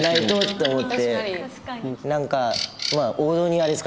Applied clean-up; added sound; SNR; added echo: none; Bird vocalization, bird call, bird song; 8 dB; none.